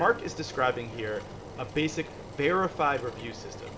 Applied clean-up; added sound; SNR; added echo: none; Engine; 12 dB; reverberation time 0.8 s.